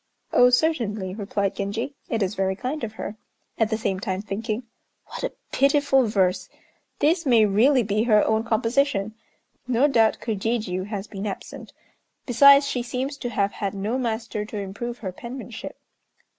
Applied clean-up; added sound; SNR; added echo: none; none; none; none.